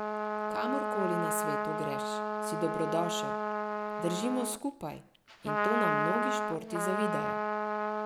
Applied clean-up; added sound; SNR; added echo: none; Trumpet; -3 dB; none.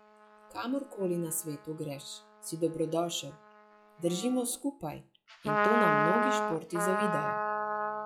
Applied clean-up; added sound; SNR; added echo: classical method log-MMSE.